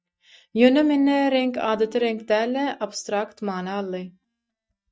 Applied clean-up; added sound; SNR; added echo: neural mask model DeepFilterNet 3.